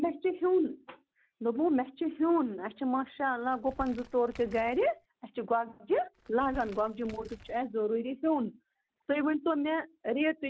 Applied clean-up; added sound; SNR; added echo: none; Crumpling, crinkling; 19 dB; none.